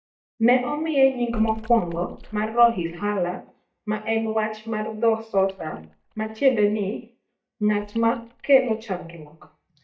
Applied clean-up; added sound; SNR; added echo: neural mask model DeepFilterNet 3.